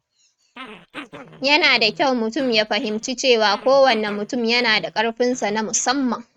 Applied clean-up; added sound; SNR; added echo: neural mask model RNNoise.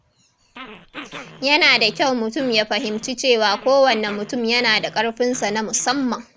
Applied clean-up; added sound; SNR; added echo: none; Growling; 19 dB; none.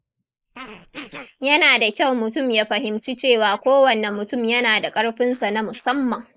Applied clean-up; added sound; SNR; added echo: neural mask model Resemble Enhance denoiser.